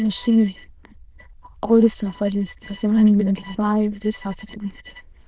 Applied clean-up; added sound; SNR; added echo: neural diffusion model UNIVERSE++.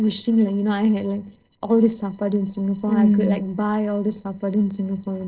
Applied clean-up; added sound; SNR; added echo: neural separator model SepFormer DNS4.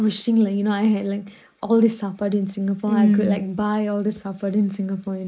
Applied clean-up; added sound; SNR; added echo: neural mask model Resemble Enhance denoiser.